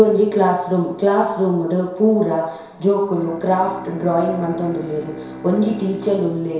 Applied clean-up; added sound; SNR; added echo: none; Bowed string instrument; 18 dB; reverberation time 0.7 s.